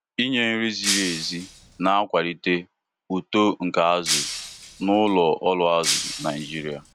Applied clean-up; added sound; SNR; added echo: none; Shatter; 5 dB; none.